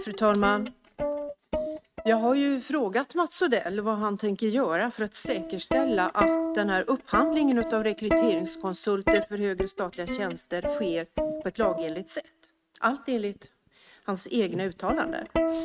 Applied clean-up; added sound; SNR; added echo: neural mask model RNNoise.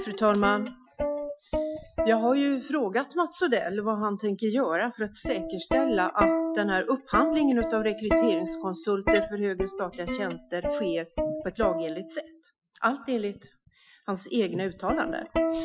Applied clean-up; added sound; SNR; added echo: classical method Wiener filter.